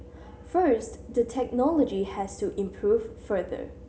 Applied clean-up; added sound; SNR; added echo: none; none; none; none.